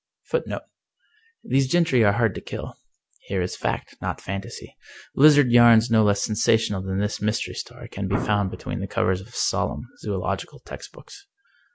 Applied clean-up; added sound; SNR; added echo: none; Explosion; 8 dB; none.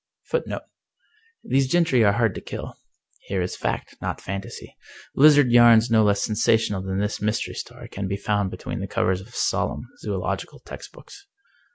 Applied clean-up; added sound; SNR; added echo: none; none; none; none.